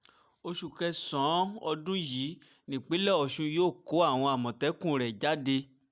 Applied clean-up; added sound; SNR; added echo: none; none; none; none.